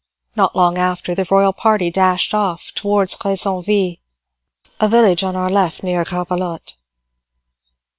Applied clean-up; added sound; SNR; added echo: neural separator model SepFormer WHAM!.